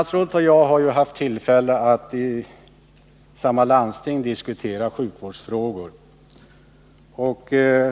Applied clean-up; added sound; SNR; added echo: none; none; none; none.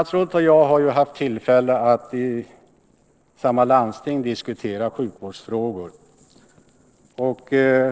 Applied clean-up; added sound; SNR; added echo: neural separator model SepFormer DNS4.